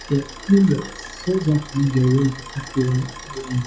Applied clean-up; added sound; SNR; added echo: classical method log-MMSE.